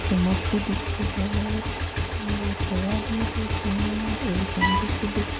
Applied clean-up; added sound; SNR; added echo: none; Bowed string instrument + Motorcycle / Engine; -2 dB; none.